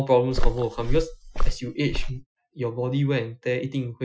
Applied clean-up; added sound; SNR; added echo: classical method Wiener filter.